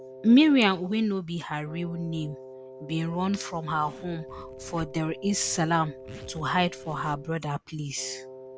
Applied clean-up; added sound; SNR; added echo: none; Wind instrument, woodwind instrument + Zipper (clothing); 16 dB; none.